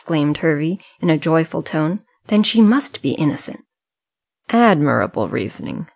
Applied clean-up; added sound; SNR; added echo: none; none; none; none.